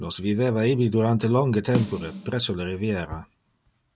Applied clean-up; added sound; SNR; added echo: none; Snare drum; 11 dB; none.